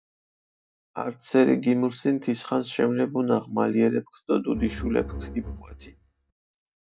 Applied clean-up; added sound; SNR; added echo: neural mask model DeepFilterNet 3.